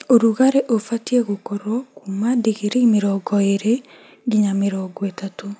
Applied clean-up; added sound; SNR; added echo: none; none; none; none.